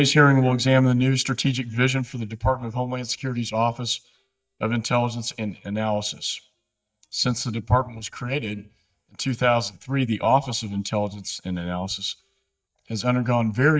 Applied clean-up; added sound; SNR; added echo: neural mask model DeepFilterNet 3.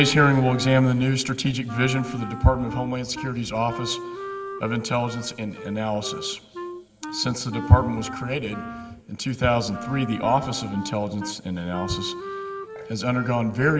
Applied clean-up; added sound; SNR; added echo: none; Wind instrument, woodwind instrument; 12 dB; reverberation time 2.4 s.